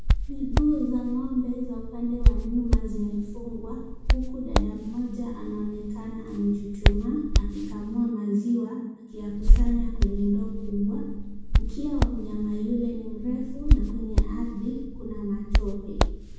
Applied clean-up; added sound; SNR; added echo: none; Hands; -4 dB; reverberation time 1.1 s.